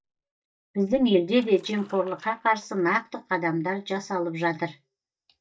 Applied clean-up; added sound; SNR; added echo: neural mask model DeepFilterNet 3.